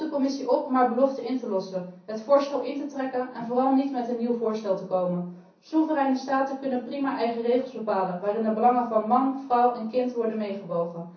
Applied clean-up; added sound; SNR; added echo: none; none; none; reverberation time 0.6 s.